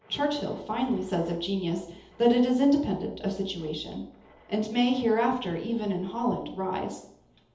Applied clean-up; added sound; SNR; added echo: none; none; none; reverberation time 0.8 s.